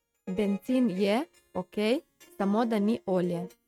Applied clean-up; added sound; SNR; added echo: neural mask model RNNoise.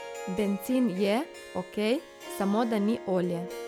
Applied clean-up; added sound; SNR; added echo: none; Harp; 12 dB; none.